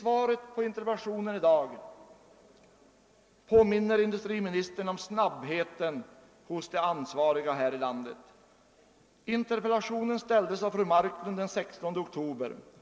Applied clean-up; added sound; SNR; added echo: none; none; none; reverberation time 1.2 s.